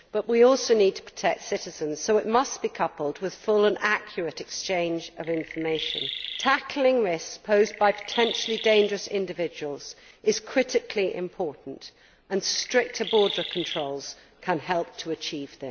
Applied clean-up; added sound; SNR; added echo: none; Chirp, tweet; 9 dB; none.